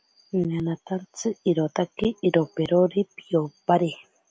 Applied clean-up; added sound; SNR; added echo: none; none; none; none.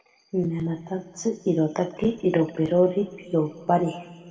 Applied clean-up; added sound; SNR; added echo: none; none; none; reverberation time 2.0 s.